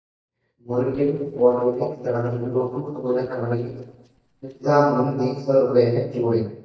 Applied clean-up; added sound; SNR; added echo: neural mask model DeepFilterNet 3.